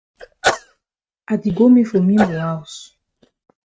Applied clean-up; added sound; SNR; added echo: neural mask model RNNoise.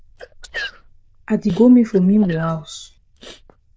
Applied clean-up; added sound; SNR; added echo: neural diffusion model UNIVERSE++.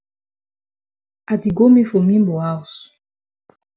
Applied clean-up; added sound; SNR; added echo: none; none; none; none.